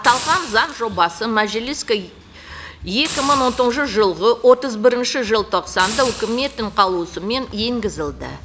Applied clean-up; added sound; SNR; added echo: none; Hiss; 15 dB; none.